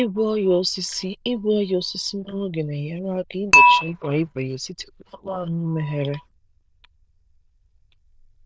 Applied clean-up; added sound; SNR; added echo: neural diffusion model UNIVERSE++.